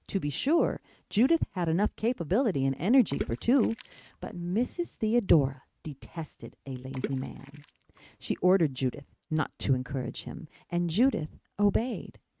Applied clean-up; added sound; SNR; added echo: neural mask model RNNoise.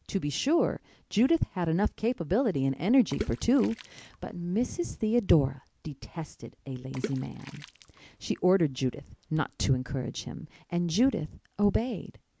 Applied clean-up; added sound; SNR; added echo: none; Water / Splash, splatter; 16 dB; none.